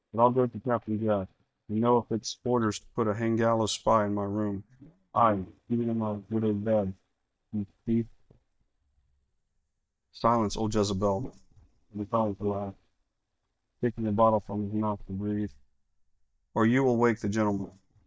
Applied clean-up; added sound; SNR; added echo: neural mask model DeepFilterNet 3.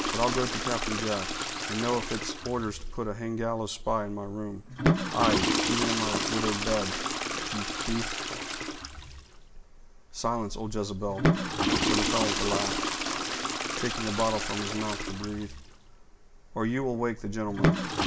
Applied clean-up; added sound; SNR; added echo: none; Toilet flush / Water; -1 dB; reverberation time 1.0 s.